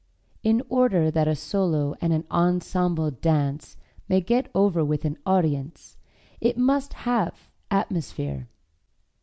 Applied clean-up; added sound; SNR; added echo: none; none; none; none.